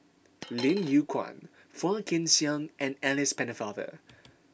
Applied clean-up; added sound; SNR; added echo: none; Coin (dropping); 11 dB; none.